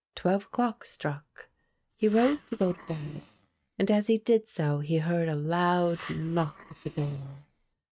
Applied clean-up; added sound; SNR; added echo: neural mask model RNNoise.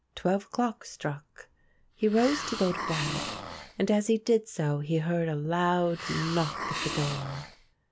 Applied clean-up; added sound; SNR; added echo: none; Hiss; 9 dB; none.